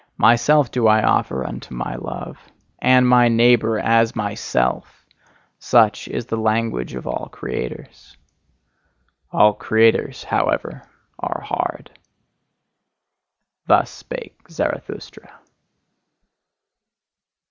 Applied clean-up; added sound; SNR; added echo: none; none; none; none.